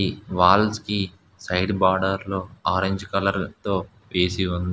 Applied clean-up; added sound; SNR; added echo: none; none; none; none.